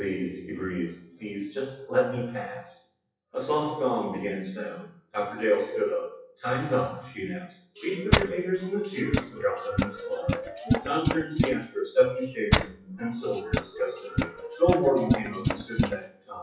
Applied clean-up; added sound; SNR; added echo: classical method WPE with log-MMSE.